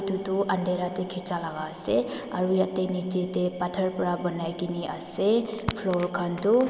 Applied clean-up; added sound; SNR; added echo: none; none; none; none.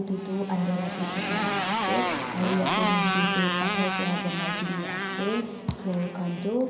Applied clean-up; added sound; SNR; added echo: none; Motorcycle; 0 dB; reverberation time 0.5 s.